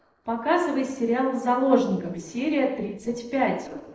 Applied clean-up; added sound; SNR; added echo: neural separator model SepFormer DNS4.